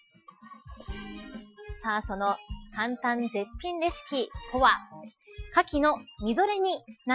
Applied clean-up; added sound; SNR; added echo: classical method Wiener filter.